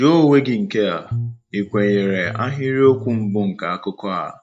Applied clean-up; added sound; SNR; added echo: neural mask model DeepFilterNet 3.